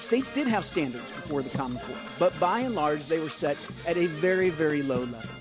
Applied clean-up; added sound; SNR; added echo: none; Brass instrument / Percussion; 11 dB; none.